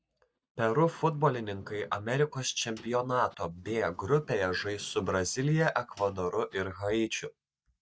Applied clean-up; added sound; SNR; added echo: neural mask model DeepFilterNet 3.